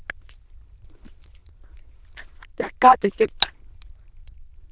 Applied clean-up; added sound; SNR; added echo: neural diffusion model UNIVERSE++.